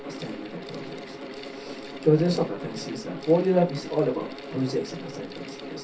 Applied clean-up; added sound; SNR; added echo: none; Mechanical fan; 11 dB; reverberation time 0.3 s.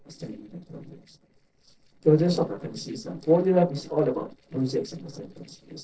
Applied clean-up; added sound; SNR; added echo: neural separator model SepFormer DNS4.